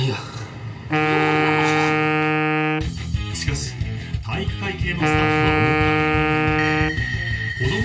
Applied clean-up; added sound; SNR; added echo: none; Wind instrument, woodwind instrument; -4 dB; reverberation time 0.2 s.